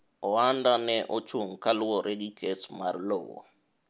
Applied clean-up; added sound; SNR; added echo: none; none; none; none.